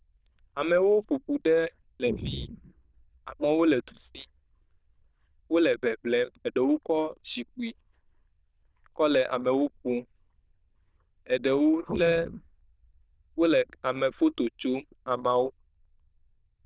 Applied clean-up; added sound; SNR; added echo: neural diffusion model UNIVERSE++.